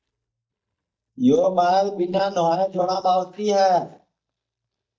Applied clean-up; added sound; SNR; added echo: neural mask model DeepFilterNet 3.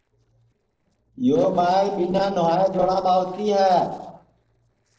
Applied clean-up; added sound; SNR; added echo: neural separator model SepFormer DNS4.